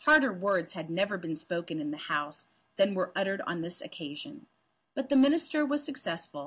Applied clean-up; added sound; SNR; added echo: none; none; none; none.